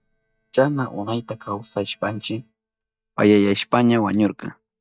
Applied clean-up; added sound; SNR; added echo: neural mask model DeepFilterNet 3.